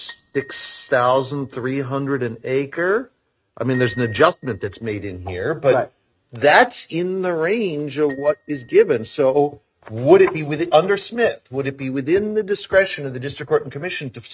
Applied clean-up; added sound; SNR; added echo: neural mask model RNNoise.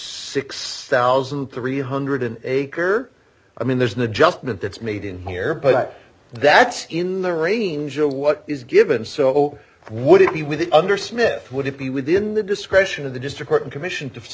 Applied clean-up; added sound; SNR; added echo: none; none; none; none.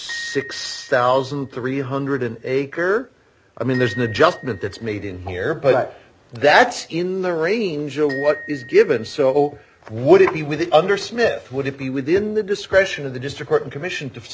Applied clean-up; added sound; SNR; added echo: none; Glockenspiel; 19 dB; none.